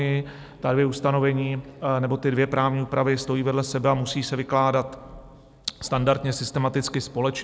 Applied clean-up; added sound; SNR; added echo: none; none; none; none.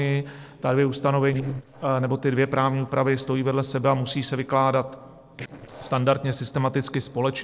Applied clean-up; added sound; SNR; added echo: neural separator model SepFormer DNS4.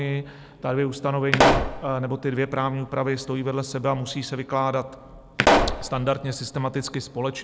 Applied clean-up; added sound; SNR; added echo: none; Explosion; -3 dB; none.